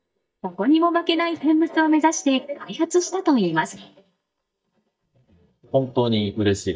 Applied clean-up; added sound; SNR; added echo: neural mask model DeepFilterNet 3.